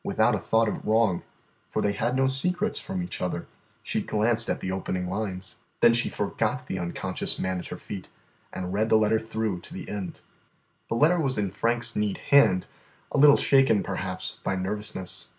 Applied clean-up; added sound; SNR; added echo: none; none; none; none.